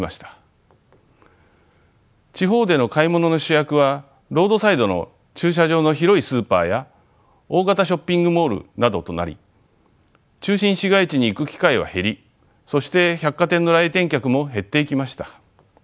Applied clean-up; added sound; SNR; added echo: none; none; none; none.